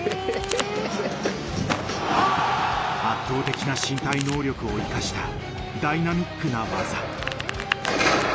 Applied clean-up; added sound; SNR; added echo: none; Domestic sounds, home sounds; 13 dB; none.